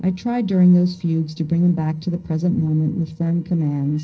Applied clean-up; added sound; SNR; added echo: neural separator model SepFormer DNS4.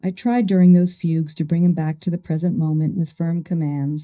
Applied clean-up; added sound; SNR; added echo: neural mask model DeepFilterNet 3.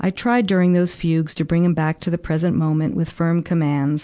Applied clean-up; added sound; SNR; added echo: none; none; none; none.